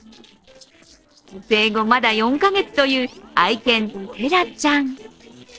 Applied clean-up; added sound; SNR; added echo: neural separator model SepFormer DNS4.